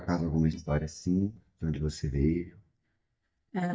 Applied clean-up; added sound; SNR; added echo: neural mask model DeepFilterNet 3.